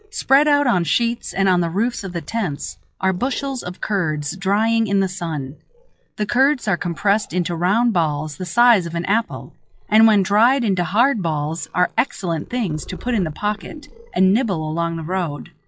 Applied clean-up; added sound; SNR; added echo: classical method log-MMSE.